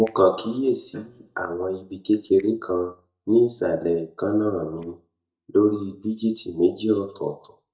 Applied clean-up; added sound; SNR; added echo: neural mask model DeepFilterNet 3.